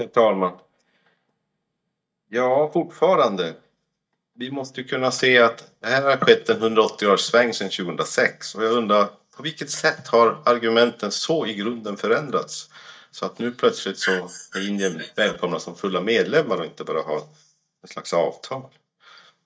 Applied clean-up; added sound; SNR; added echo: neural mask model DeepFilterNet 3.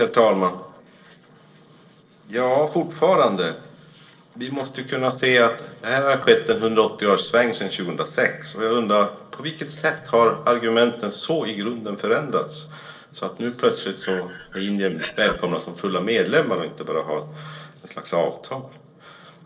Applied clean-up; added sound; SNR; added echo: neural separator model SepFormer DNS4.